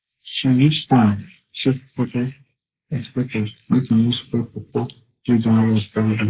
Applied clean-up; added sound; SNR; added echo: neural mask model Resemble Enhance denoiser.